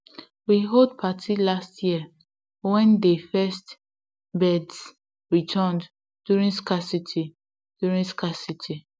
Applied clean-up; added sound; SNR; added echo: none; none; none; none.